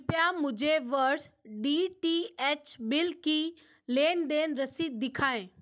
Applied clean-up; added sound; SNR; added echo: none; none; none; none.